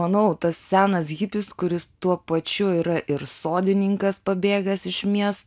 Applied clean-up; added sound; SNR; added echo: none; none; none; none.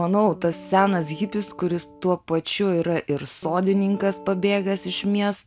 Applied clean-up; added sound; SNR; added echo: none; Guitar; 19 dB; none.